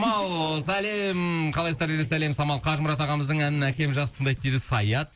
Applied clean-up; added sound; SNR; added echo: neural separator model SepFormer DNS4.